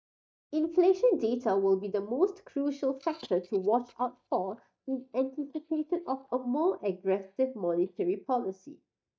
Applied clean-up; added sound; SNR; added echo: neural mask model DeepFilterNet 3.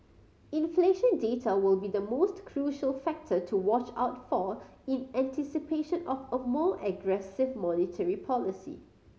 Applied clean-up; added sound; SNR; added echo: none; none; none; none.